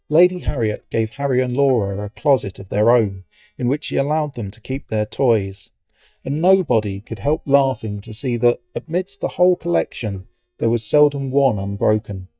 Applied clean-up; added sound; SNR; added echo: neural mask model DeepFilterNet 3.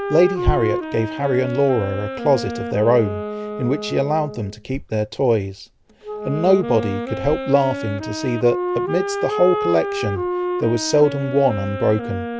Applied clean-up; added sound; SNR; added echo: none; Wind instrument, woodwind instrument; 6 dB; none.